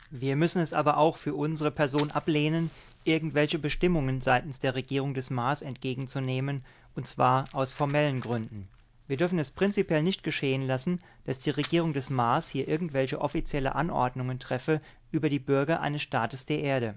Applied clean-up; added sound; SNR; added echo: none; Fire; 18 dB; none.